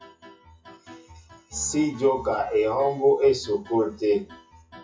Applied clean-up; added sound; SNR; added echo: classical method WPE with log-MMSE.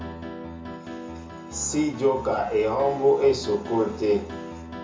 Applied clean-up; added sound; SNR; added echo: none; Piano; 12 dB; reverberation time 0.6 s.